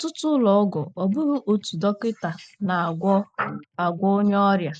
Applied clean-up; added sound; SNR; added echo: neural mask model Resemble Enhance denoiser.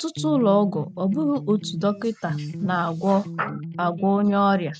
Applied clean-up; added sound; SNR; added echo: none; Electric guitar; 12 dB; none.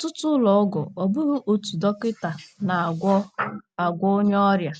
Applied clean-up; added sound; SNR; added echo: none; none; none; none.